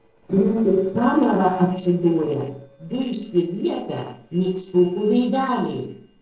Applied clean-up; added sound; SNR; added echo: neural separator model SepFormer DNS4.